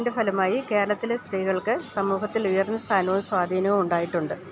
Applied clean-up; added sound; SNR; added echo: none; none; none; none.